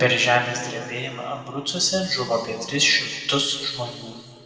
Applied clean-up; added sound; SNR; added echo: none; Acoustic guitar; 19 dB; reverberation time 2.0 s.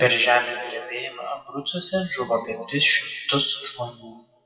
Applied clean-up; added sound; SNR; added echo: classical method WPE with log-MMSE.